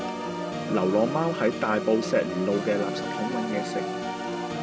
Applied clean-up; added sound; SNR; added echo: none; Organ; 3 dB; none.